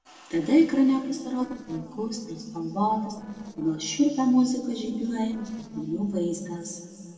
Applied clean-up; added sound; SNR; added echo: neural separator model SepFormer DNS4.